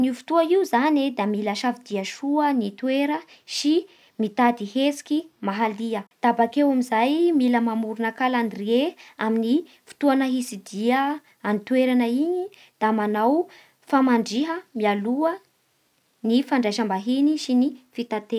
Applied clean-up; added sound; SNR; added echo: none; none; none; none.